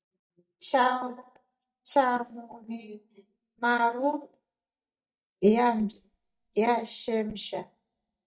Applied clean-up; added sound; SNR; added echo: neural mask model DeepFilterNet 3.